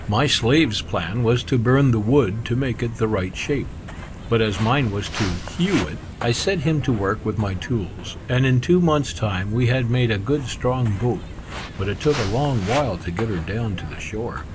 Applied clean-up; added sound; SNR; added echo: none; Walk, footsteps; 11 dB; none.